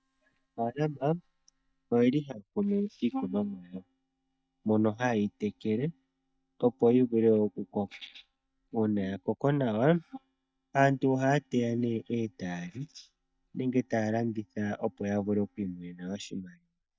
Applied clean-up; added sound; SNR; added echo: neural mask model DeepFilterNet 3.